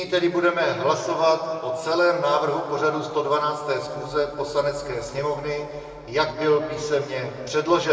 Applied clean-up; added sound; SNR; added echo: none; none; none; reverberation time 2.4 s.